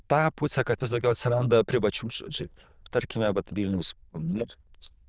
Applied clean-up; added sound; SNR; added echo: neural diffusion model UNIVERSE++.